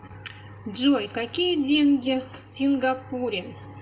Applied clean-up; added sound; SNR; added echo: none; none; none; reverberation time 0.6 s.